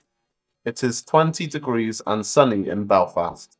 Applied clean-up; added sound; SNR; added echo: neural mask model DeepFilterNet 3.